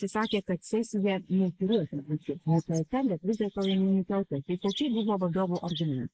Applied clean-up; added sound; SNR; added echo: neural mask model Resemble Enhance denoiser.